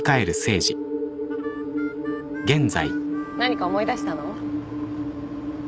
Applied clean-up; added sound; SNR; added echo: none; Harmonica; 17 dB; none.